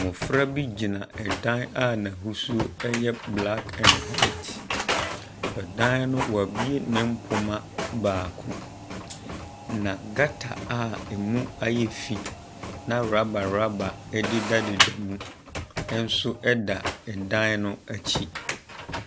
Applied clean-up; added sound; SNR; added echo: none; Printer; 4 dB; none.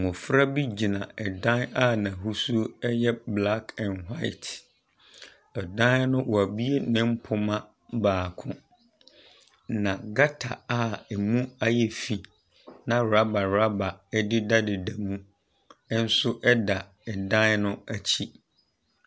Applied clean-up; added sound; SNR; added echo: none; none; none; none.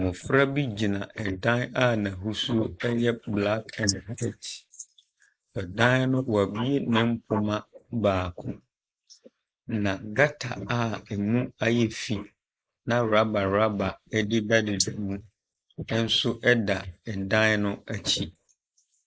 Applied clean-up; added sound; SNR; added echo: neural mask model Resemble Enhance denoiser.